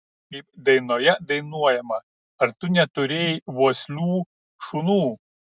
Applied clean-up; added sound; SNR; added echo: none; none; none; none.